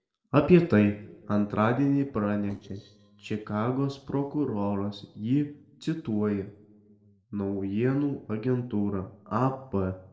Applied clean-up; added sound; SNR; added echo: neural separator model SepFormer DNS4.